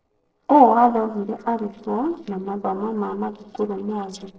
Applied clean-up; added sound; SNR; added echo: neural separator model SepFormer DNS4.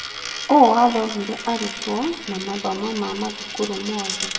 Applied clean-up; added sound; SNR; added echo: none; Coin (dropping); 9 dB; reverberation time 0.8 s.